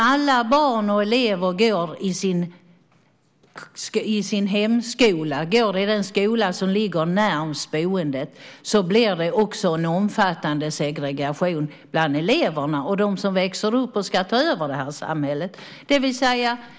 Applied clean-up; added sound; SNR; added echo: none; none; none; none.